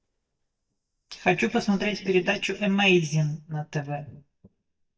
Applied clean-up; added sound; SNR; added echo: neural mask model DeepFilterNet 3.